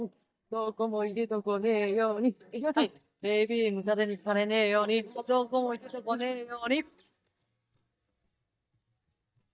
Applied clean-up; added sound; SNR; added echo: neural mask model DeepFilterNet 3.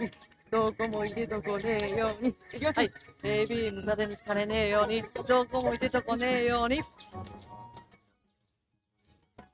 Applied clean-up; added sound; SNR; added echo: neural mask model RNNoise.